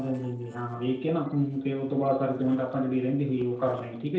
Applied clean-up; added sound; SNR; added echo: neural separator model SepFormer DNS4.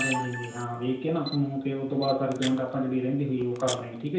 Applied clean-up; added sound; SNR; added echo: none; Camera; 10 dB; reverberation time 0.5 s.